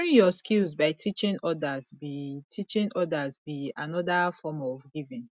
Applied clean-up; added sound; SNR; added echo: none; none; none; none.